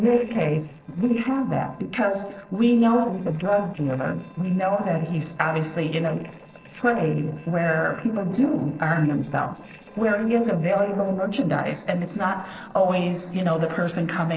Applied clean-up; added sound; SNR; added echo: neural separator model SepFormer DNS4.